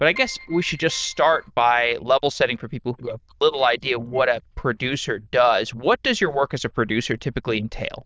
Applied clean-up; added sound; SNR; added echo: neural diffusion model UNIVERSE++.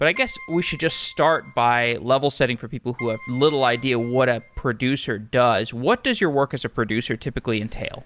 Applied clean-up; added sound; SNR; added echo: none; Keyboard (musical); 19 dB; none.